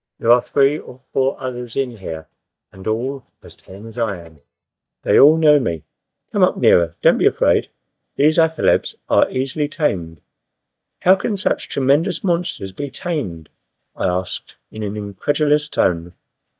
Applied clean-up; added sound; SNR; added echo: neural mask model DeepFilterNet 3.